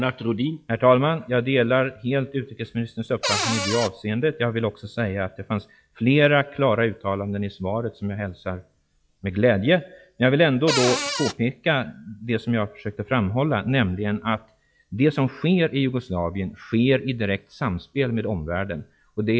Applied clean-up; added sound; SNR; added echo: classical method log-MMSE.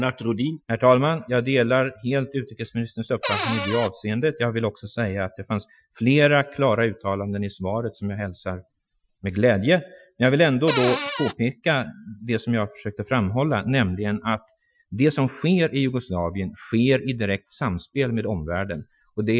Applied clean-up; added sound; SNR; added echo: classical method Wiener filter.